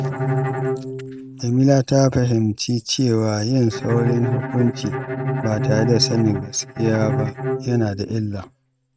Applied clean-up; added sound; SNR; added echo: neural mask model RNNoise.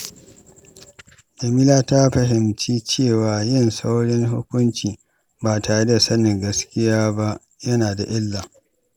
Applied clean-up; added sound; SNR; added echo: none; none; none; none.